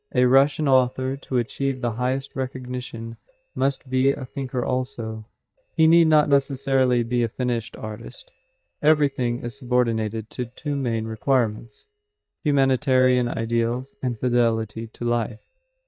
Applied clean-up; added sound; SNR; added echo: neural mask model DeepFilterNet 3.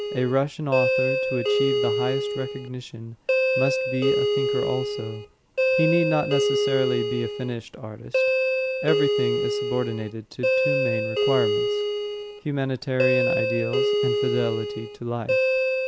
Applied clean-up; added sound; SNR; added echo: none; Doorbell; -4 dB; none.